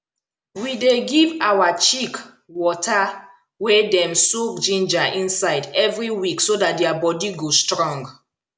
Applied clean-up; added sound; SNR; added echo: none; none; none; none.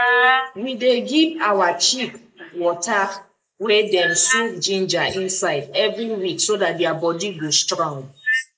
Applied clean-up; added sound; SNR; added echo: neural mask model Resemble Enhance denoiser.